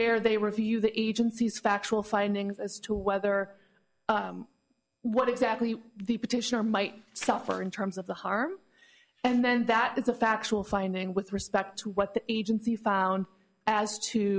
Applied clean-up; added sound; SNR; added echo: none; none; none; none.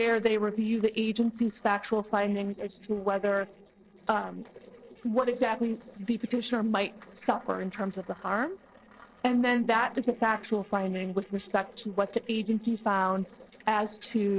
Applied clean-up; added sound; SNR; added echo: neural separator model SepFormer DNS4.